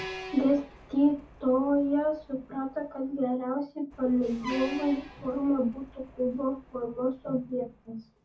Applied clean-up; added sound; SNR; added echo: none; Truck; 16 dB; reverberation time 0.4 s.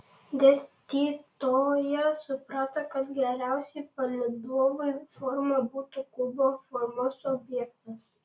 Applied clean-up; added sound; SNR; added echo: none; none; none; none.